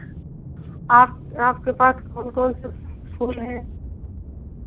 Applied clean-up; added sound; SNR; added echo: none; Aircraft; 13 dB; none.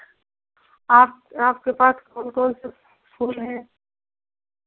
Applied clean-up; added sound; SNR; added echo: none; none; none; none.